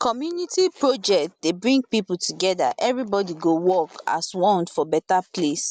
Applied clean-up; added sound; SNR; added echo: none; none; none; none.